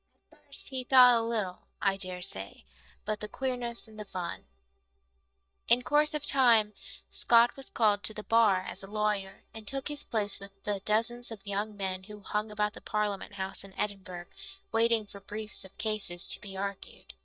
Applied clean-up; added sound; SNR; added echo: neural mask model DeepFilterNet 3.